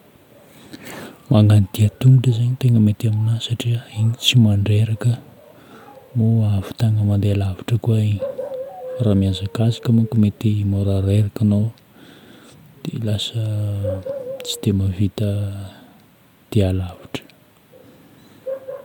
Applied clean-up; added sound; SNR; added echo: none; none; none; none.